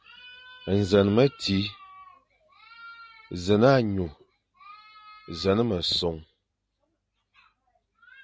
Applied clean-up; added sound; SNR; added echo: none; none; none; none.